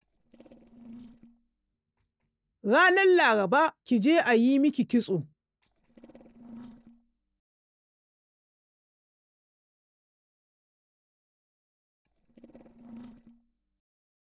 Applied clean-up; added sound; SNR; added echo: neural separator model SepFormer DNS4.